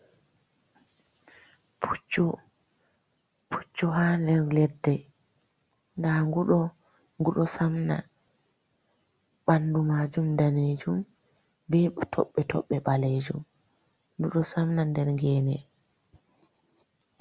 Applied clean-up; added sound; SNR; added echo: none; none; none; none.